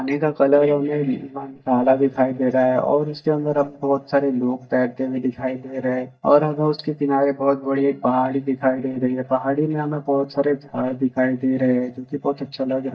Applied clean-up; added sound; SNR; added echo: neural mask model DeepFilterNet 3.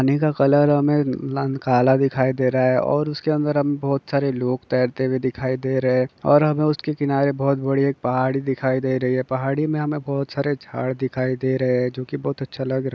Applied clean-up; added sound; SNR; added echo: none; none; none; none.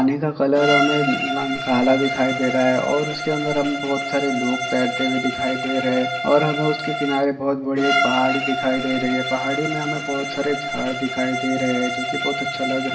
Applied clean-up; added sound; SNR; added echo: none; Bowed string instrument; 3 dB; reverberation time 2.6 s.